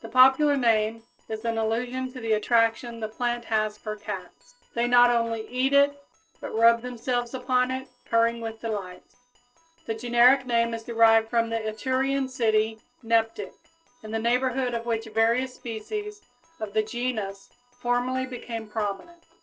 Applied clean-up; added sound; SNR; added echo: neural separator model SepFormer DNS4.